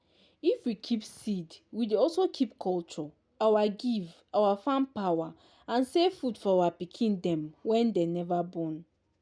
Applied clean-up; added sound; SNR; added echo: none; none; none; none.